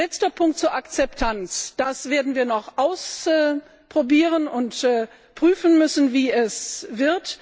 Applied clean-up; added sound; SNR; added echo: none; none; none; none.